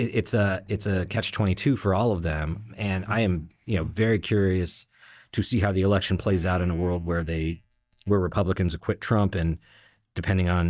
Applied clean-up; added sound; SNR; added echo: neural mask model DeepFilterNet 3.